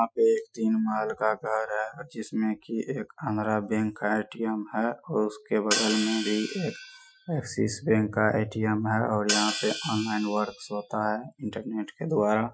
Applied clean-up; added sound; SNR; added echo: classical method Wiener filter.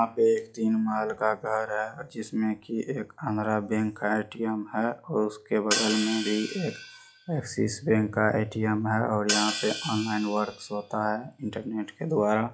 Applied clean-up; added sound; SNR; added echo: classical method log-MMSE.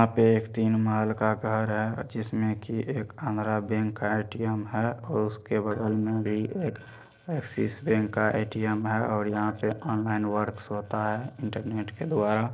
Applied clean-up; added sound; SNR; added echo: neural separator model SepFormer DNS4.